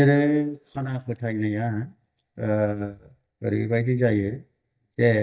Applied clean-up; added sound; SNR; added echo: neural mask model DeepFilterNet 3.